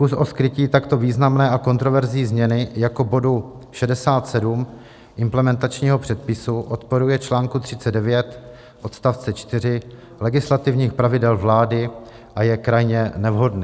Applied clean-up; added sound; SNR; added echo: none; none; none; none.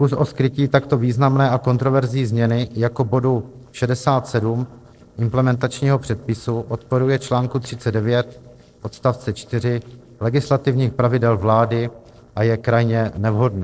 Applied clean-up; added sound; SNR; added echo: neural separator model SepFormer DNS4.